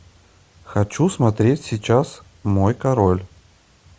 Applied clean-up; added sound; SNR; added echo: none; none; none; none.